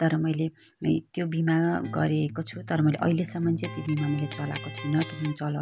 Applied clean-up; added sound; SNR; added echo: none; Electric guitar; 12 dB; none.